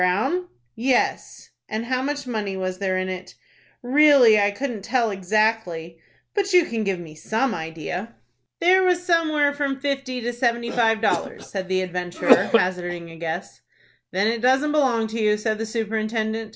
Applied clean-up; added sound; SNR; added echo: none; Cough; 2 dB; none.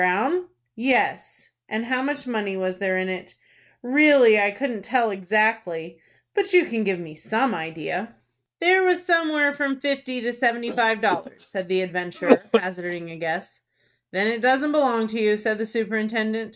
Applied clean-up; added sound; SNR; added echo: neural mask model RNNoise.